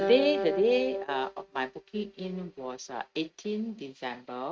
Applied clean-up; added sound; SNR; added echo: neural mask model RNNoise.